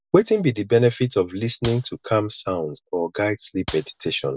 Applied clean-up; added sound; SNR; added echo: none; Clapping; 12 dB; none.